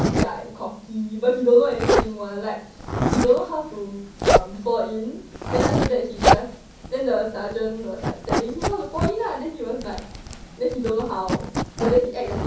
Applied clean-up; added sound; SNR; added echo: none; Zipper (clothing); 0 dB; reverberation time 0.6 s.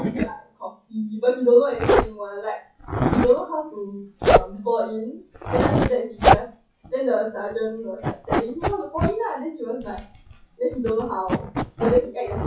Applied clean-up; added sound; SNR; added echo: classical method WPE with log-MMSE.